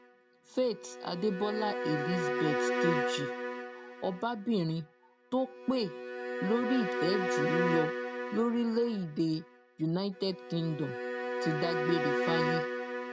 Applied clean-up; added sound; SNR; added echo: none; Bowed string instrument; 1 dB; none.